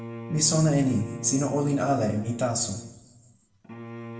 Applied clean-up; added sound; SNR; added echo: none; Bowed string instrument; 13 dB; reverberation time 0.9 s.